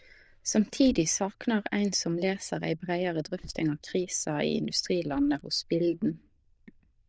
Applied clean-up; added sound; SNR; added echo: neural diffusion model UNIVERSE++.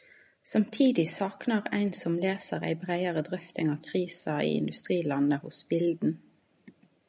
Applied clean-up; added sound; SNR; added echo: none; none; none; none.